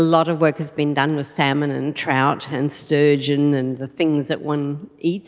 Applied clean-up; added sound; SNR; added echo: none; none; none; none.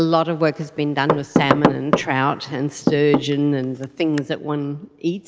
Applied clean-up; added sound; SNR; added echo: none; Knock / Wood; 2 dB; none.